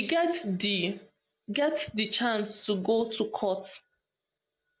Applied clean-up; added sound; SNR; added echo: none; none; none; none.